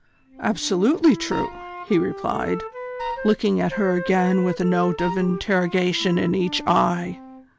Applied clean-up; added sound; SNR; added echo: none; Wind instrument, woodwind instrument + Wind instrument, woodwind instrument; 11 dB; none.